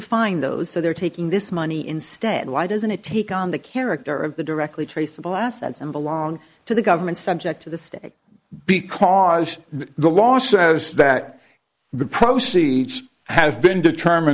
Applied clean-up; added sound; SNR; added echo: neural mask model Resemble Enhance denoiser.